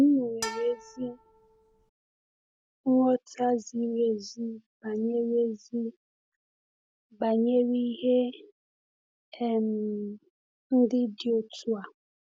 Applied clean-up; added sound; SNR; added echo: none; Bowed string instrument; 12 dB; none.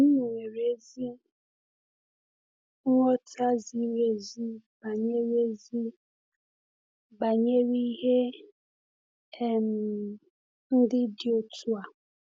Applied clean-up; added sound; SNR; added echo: none; none; none; none.